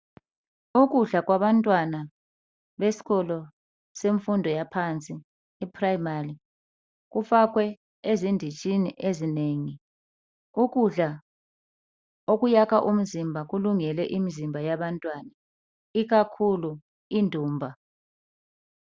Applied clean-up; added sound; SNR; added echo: none; none; none; none.